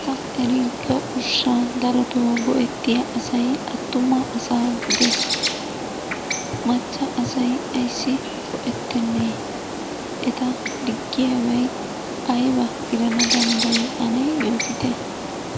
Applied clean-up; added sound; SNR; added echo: none; Bird; 4 dB; none.